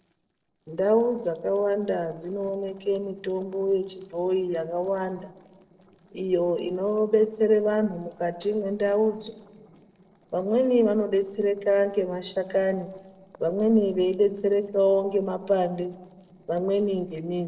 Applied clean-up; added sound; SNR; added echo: neural separator model SepFormer DNS4.